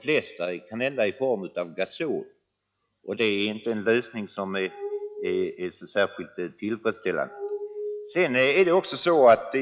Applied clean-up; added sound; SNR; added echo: classical method log-MMSE.